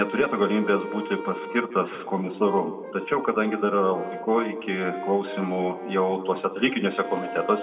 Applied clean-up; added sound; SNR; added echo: none; Brass instrument; 13 dB; reverberation time 1.6 s.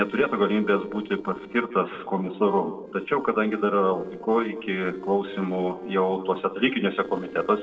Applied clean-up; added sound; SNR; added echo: neural separator model SepFormer DNS4.